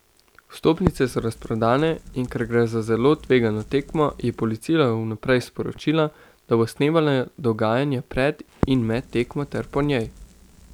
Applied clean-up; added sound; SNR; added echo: none; Crackle; 15 dB; none.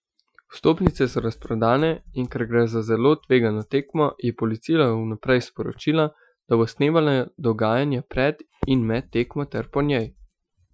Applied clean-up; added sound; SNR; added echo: classical method Wiener filter.